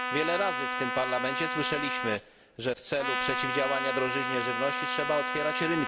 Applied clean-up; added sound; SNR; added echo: none; Trumpet; 1 dB; none.